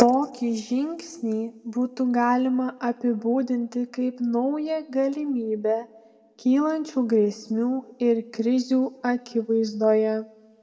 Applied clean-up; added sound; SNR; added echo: none; none; none; reverberation time 1.1 s.